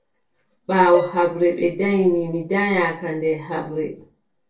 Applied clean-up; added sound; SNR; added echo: neural separator model SepFormer DNS4.